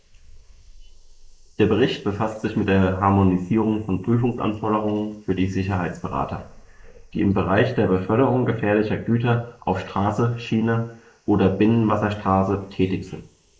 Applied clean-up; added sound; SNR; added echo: neural mask model Resemble Enhance denoiser.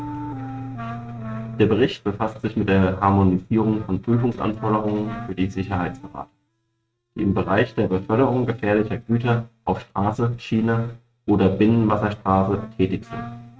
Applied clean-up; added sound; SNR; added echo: neural mask model RNNoise.